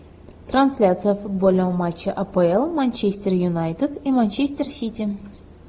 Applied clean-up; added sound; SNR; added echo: none; none; none; none.